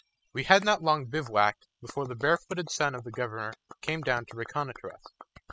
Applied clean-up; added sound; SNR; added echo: classical method spectral subtraction.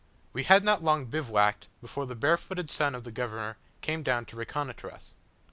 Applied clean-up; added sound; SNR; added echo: none; none; none; none.